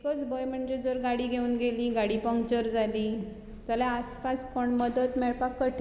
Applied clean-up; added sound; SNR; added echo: none; none; none; none.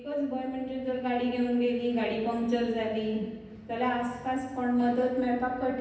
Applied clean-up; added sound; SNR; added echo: none; none; none; reverberation time 0.9 s.